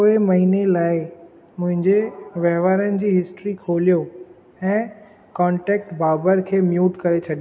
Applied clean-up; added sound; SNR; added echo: none; none; none; none.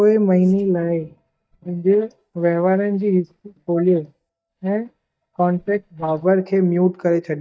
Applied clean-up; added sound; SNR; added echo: neural mask model DeepFilterNet 3.